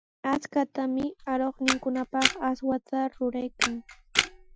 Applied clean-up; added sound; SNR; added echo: classical method Wiener filter.